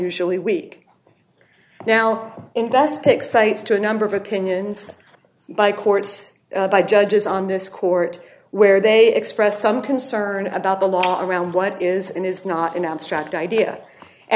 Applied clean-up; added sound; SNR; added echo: none; none; none; none.